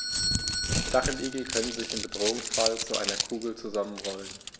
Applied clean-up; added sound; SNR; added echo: none; Bell / Doorbell + Crumpling, crinkling; -1 dB; none.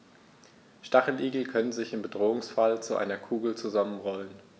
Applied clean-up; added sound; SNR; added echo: none; none; none; none.